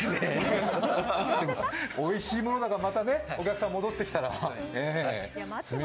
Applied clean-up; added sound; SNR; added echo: none; none; none; none.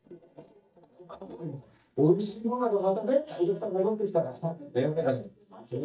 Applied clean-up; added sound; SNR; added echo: neural mask model DeepFilterNet 3.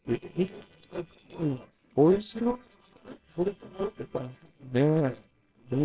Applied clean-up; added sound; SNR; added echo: neural separator model SepFormer WHAMR!.